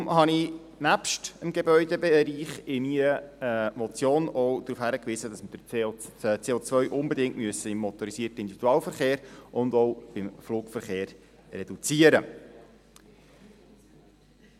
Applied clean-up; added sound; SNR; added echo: none; none; none; none.